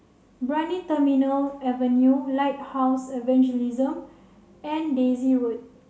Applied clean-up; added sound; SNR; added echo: none; none; none; none.